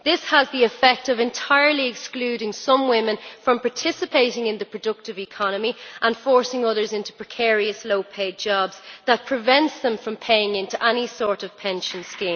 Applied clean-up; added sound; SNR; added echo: none; none; none; none.